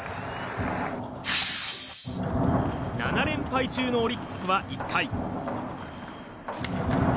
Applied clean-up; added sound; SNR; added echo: none; Thunder / Rain; 0 dB; none.